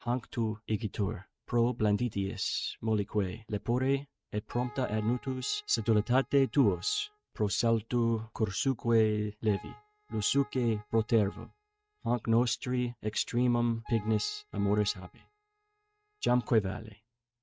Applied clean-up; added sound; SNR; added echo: neural mask model RNNoise.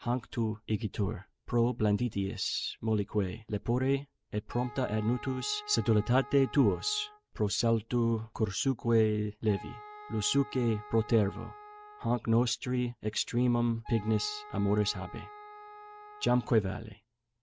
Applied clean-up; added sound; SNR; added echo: none; Wind instrument, woodwind instrument; 18 dB; none.